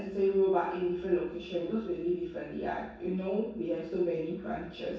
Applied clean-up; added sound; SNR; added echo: none; none; none; reverberation time 0.7 s.